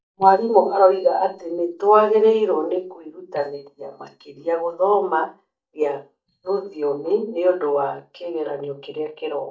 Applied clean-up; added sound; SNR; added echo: neural mask model DeepFilterNet 3.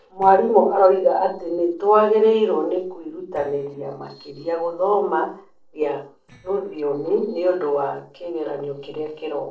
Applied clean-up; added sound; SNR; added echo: neural separator model SepFormer DNS4.